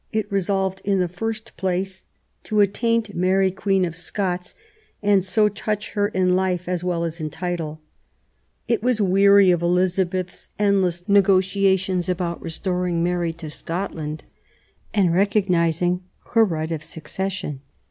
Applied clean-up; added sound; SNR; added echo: none; none; none; none.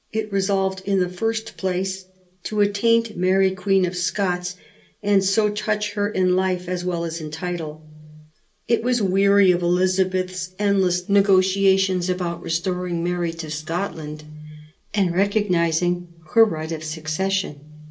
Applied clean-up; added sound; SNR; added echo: none; none; none; reverberation time 0.2 s.